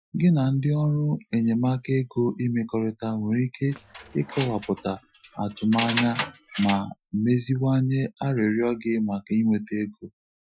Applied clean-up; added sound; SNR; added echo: classical method Wiener filter.